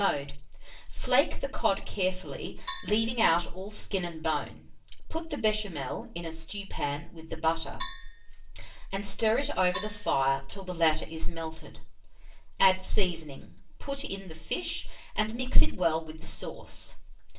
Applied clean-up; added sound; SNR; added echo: none; Percussion; 16 dB; reverberation time 0.3 s.